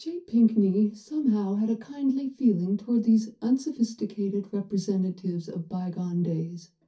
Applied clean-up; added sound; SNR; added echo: none; none; none; reverberation time 0.3 s.